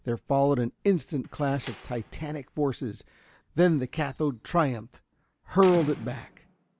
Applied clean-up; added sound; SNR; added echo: none; Slam; 20 dB; none.